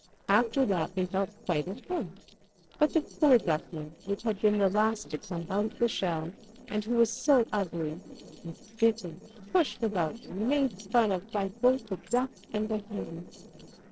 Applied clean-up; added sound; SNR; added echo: neural separator model SepFormer DNS4.